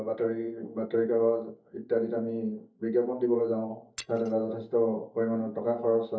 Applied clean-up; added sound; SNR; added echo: neural mask model DeepFilterNet 3.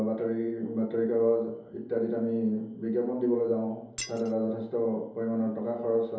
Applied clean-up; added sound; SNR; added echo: none; Shatter; 11 dB; reverberation time 2.8 s.